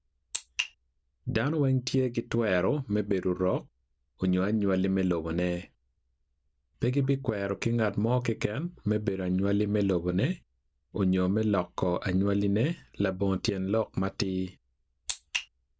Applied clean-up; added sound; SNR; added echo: none; none; none; none.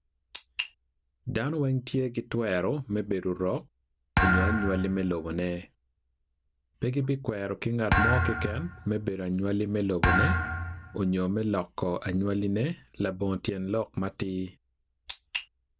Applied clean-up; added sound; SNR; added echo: none; Thump, thud; -1 dB; none.